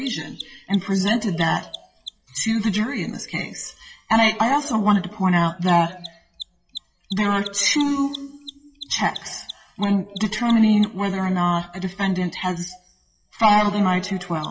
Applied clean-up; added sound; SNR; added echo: classical method WPE with log-MMSE.